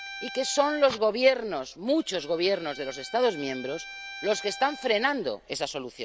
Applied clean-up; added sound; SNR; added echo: none; Bowed string instrument; 16 dB; none.